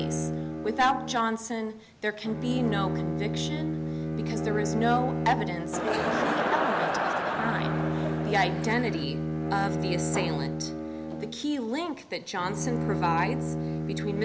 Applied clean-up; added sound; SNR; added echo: none; Bowed string instrument + Crowd; -1 dB; none.